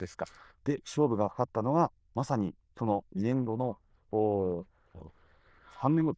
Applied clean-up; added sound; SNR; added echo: neural diffusion model UNIVERSE++.